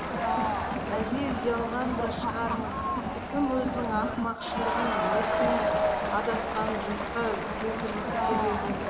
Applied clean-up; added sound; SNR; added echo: none; Crowd; -4 dB; none.